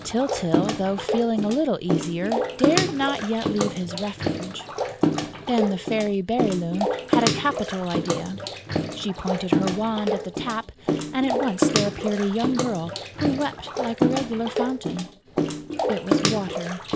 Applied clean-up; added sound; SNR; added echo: none; Bathtub (filling or washing) / Water / Splash, splatter; 0 dB; none.